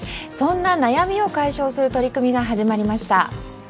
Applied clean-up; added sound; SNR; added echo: none; none; none; none.